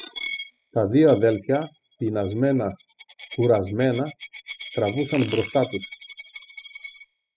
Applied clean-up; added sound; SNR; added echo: classical method spectral subtraction.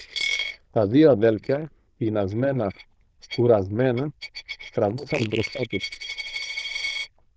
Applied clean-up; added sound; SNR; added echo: neural diffusion model UNIVERSE++.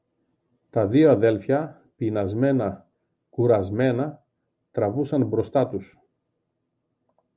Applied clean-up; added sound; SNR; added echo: none; none; none; none.